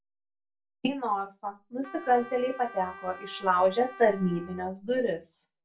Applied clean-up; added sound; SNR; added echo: none; Trumpet; 17 dB; reverberation time 0.2 s.